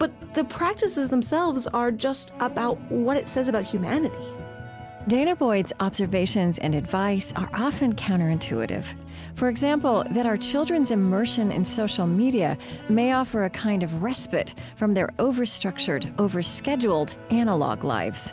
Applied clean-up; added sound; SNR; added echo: none; none; none; none.